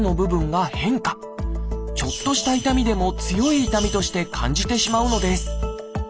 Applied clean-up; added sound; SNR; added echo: none; none; none; none.